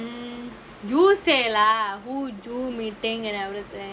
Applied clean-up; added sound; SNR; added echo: none; none; none; none.